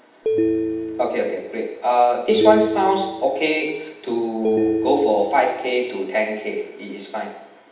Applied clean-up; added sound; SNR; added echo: none; Telephone; 3 dB; reverberation time 0.8 s.